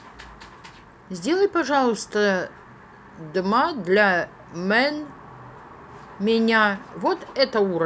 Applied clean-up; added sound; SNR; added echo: none; none; none; none.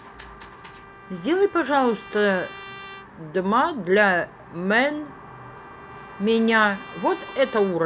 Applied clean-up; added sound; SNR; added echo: none; Trumpet; 20 dB; none.